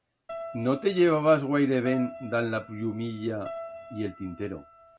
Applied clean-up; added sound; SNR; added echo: none; Keyboard (musical); 15 dB; none.